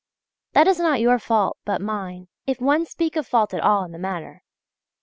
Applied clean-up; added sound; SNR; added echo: none; none; none; none.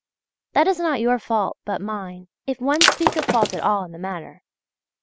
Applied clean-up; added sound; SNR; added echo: none; Shatter; -3 dB; none.